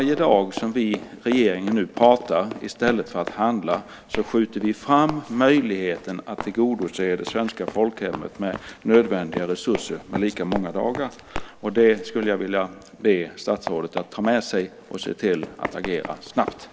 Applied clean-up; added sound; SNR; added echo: none; Run; 14 dB; none.